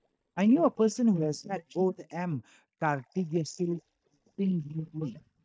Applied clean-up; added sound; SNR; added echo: neural mask model DeepFilterNet 3.